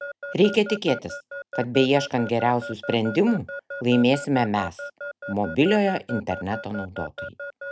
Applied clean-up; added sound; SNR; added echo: neural mask model RNNoise.